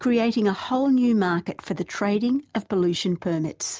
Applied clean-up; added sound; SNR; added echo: none; none; none; none.